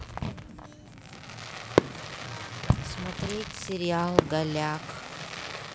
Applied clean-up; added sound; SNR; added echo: none; Fireworks; -2 dB; none.